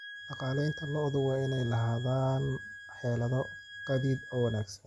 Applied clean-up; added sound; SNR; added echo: none; Wind instrument, woodwind instrument; 14 dB; none.